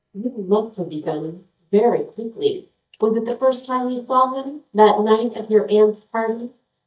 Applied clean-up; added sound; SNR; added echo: neural mask model DeepFilterNet 3.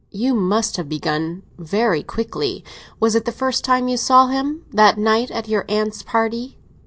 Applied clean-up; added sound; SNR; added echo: none; none; none; none.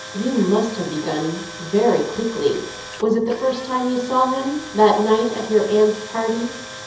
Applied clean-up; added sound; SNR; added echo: none; Tools; 14 dB; reverberation time 0.7 s.